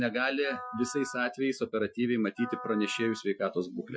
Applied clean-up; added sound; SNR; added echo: classical method Wiener filter.